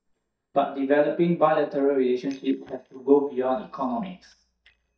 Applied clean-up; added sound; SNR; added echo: neural mask model DeepFilterNet 3.